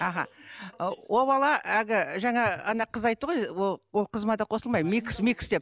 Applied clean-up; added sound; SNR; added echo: none; Breathing; 16 dB; none.